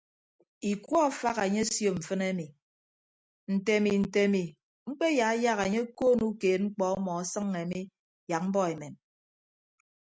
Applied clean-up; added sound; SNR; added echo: none; none; none; none.